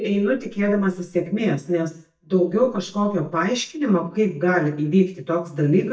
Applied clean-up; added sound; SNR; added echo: neural mask model DeepFilterNet 3.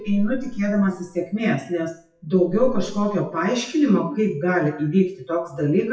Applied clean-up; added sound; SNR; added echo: classical method WPE with log-MMSE.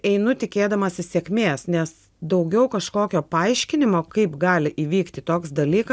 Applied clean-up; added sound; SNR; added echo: none; none; none; none.